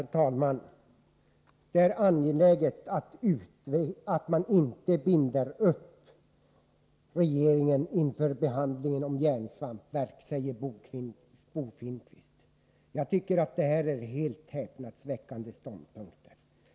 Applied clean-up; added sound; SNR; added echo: none; none; none; none.